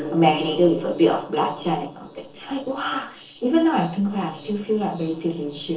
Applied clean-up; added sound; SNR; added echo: neural separator model SepFormer DNS4.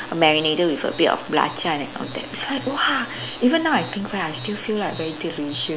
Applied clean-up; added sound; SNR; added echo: none; none; none; none.